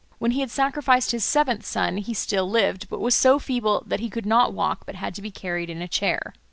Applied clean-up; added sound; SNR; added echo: none; none; none; none.